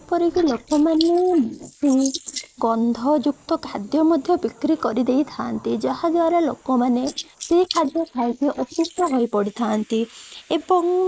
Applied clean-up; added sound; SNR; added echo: neural mask model Resemble Enhance denoiser.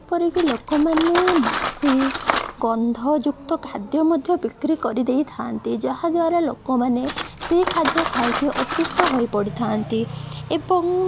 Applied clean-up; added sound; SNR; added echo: none; Cutlery, silverware; 6 dB; none.